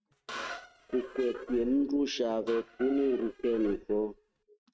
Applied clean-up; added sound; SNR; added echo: neural mask model RNNoise.